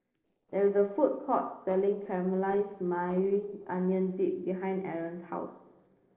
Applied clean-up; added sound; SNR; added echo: neural separator model SepFormer DNS4.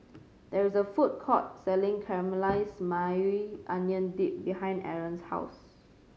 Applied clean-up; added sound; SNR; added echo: none; none; none; none.